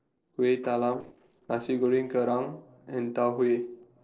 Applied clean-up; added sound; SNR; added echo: neural separator model SepFormer DNS4.